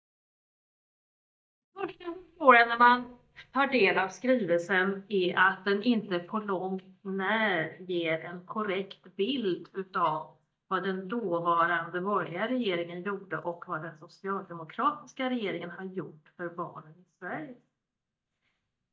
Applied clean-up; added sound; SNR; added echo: neural mask model DeepFilterNet 3.